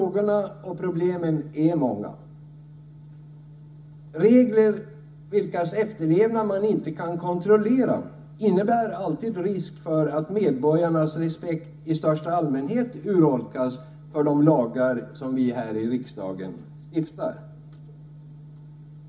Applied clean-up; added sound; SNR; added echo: none; none; none; reverberation time 0.4 s.